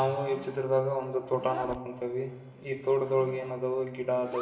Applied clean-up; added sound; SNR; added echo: none; Zipper (clothing); 16 dB; reverberation time 1.3 s.